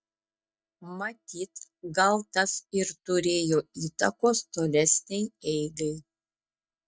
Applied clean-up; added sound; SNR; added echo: neural mask model DeepFilterNet 3.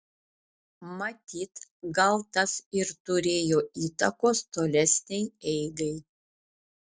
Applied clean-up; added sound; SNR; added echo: none; none; none; none.